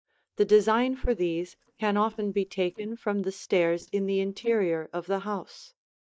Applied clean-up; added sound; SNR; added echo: neural mask model DeepFilterNet 3.